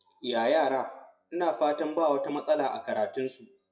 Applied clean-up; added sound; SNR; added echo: classical method WPE with log-MMSE.